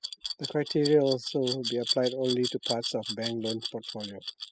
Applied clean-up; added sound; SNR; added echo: classical method spectral subtraction.